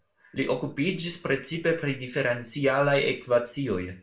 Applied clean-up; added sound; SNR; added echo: none; none; none; reverberation time 0.3 s.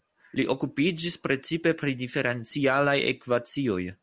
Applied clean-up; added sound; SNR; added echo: none; none; none; none.